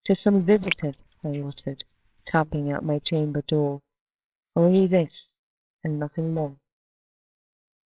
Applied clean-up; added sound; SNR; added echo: neural separator model SepFormer WHAMR!.